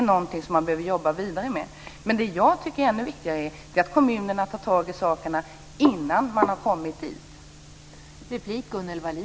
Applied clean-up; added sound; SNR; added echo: none; none; none; none.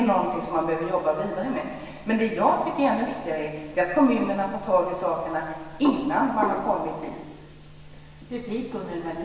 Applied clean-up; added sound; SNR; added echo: none; none; none; reverberation time 1.3 s.